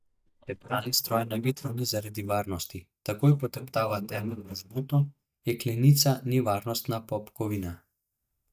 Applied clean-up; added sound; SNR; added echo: neural mask model DeepFilterNet 3.